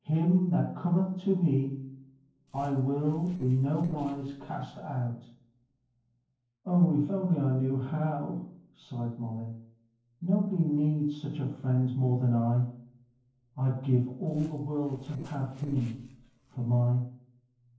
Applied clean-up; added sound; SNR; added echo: neural separator model SepFormer DNS4.